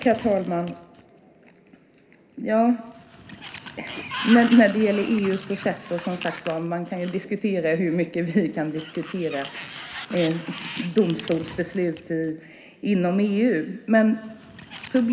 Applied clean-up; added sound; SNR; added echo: none; Sliding door; 15 dB; reverberation time 2.8 s.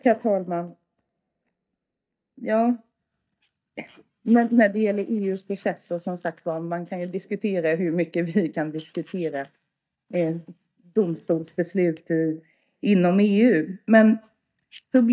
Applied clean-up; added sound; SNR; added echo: neural mask model DeepFilterNet 3.